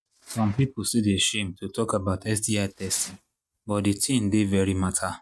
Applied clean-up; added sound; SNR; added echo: neural mask model RNNoise.